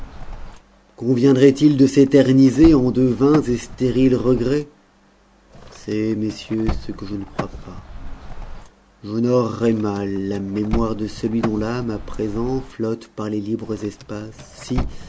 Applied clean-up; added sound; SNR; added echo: none; Car; 12 dB; none.